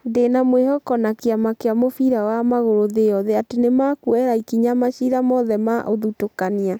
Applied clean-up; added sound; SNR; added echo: none; none; none; none.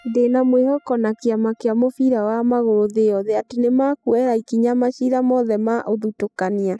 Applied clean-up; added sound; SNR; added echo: classical method spectral subtraction.